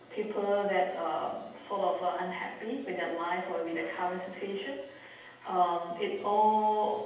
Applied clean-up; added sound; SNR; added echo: none; none; none; reverberation time 0.9 s.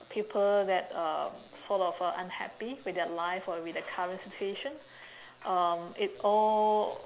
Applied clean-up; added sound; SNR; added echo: none; none; none; none.